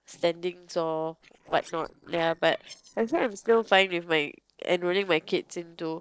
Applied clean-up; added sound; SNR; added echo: neural separator model SepFormer DNS4.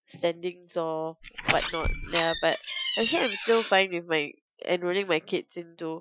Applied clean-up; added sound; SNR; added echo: classical method Wiener filter.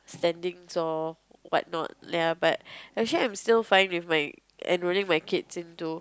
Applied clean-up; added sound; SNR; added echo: none; none; none; none.